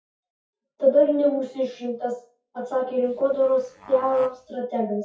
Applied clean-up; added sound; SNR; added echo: classical method WPE with log-MMSE.